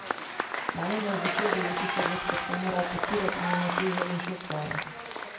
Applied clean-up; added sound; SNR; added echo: none; Applause / Crowd / Cheering; -2 dB; reverberation time 0.7 s.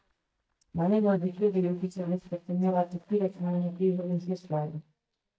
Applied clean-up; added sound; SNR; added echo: neural mask model DeepFilterNet 3.